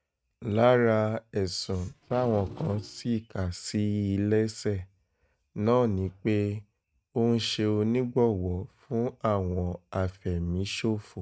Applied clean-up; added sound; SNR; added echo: neural mask model RNNoise.